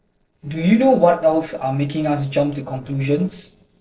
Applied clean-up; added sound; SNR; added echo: neural separator model SepFormer DNS4.